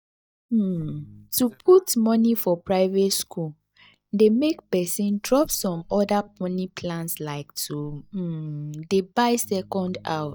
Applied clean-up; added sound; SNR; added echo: neural mask model DeepFilterNet 3.